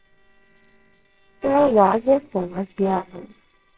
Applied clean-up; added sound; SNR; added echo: neural separator model SepFormer WHAMR!.